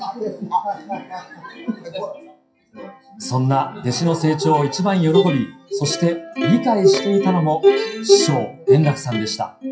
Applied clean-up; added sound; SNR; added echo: classical method WPE with log-MMSE.